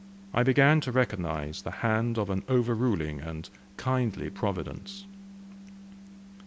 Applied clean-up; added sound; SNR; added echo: none; Bass guitar; 19 dB; none.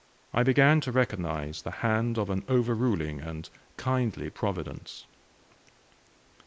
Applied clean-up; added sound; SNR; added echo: neural mask model Resemble Enhance denoiser.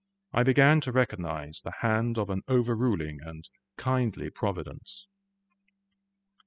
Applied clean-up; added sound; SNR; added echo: classical method spectral subtraction.